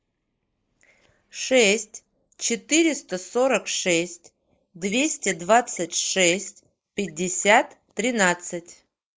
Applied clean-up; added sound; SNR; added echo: neural mask model Resemble Enhance denoiser.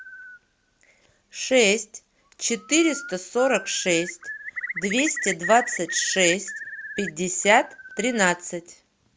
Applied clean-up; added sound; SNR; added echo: none; Bird; 12 dB; none.